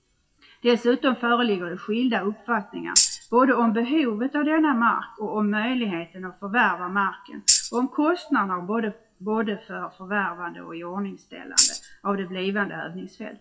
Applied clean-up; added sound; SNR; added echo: classical method WPE with log-MMSE.